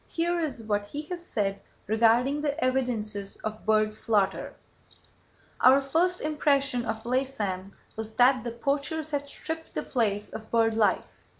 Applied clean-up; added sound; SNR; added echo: none; none; none; none.